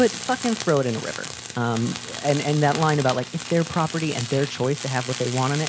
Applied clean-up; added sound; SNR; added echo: none; Tools; 10 dB; none.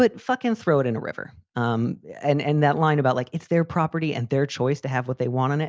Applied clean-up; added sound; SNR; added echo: none; none; none; none.